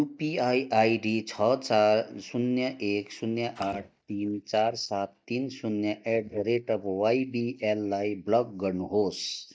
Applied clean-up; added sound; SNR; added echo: neural mask model DeepFilterNet 3.